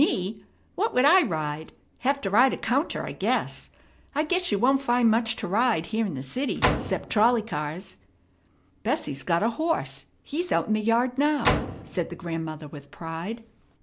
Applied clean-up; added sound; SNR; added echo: none; Slam; 5 dB; none.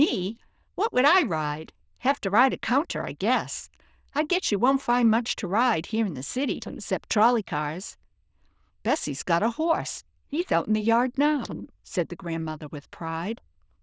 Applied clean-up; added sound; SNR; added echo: neural diffusion model UNIVERSE++.